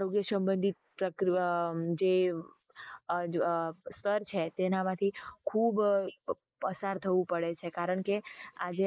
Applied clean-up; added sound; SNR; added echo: neural mask model Resemble Enhance denoiser.